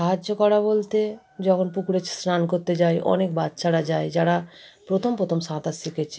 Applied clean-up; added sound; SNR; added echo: none; none; none; none.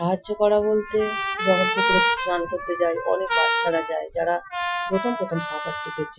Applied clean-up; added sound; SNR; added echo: classical method Wiener filter.